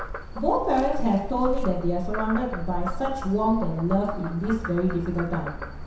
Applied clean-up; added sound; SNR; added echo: none; Frog; 4 dB; reverberation time 0.7 s.